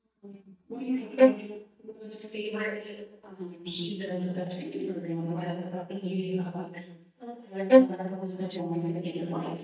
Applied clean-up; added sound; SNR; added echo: neural mask model DeepFilterNet 3.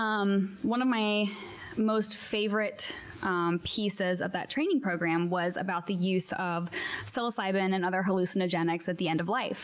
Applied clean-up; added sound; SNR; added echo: none; none; none; none.